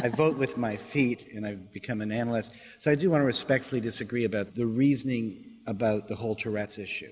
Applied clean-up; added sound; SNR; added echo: none; none; none; none.